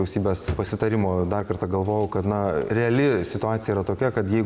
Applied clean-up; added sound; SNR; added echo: none; Drawer open or close; 17 dB; none.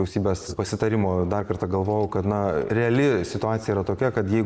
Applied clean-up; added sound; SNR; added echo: neural mask model Resemble Enhance denoiser.